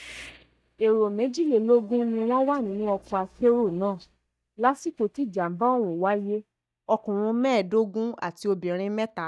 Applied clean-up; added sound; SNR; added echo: neural mask model DeepFilterNet 3.